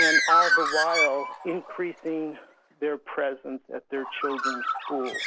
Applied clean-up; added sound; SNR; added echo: none; Bird; -3 dB; none.